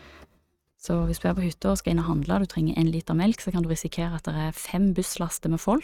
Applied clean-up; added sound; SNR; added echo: neural mask model RNNoise.